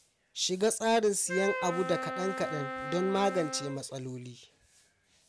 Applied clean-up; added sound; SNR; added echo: none; Wind instrument, woodwind instrument; 6 dB; none.